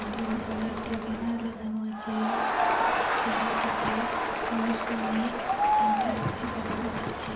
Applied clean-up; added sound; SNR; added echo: none; Crowd; -4 dB; reverberation time 0.8 s.